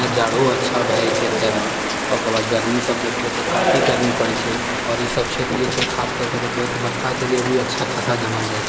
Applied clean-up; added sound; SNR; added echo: none; Rain; 4 dB; none.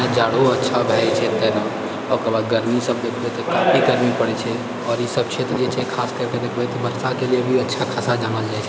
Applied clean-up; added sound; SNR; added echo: none; none; none; none.